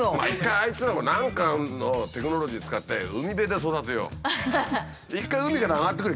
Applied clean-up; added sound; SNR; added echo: none; none; none; none.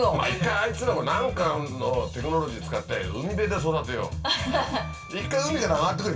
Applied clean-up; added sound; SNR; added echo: none; Bowed string instrument; 18 dB; reverberation time 0.2 s.